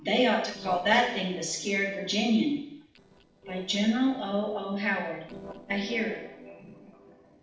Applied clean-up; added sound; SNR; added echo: neural separator model SepFormer DNS4.